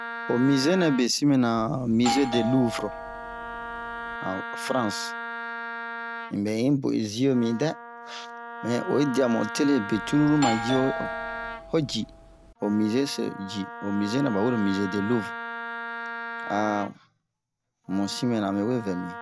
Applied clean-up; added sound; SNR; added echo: none; Doorbell + Wind instrument, woodwind instrument; 9 dB; none.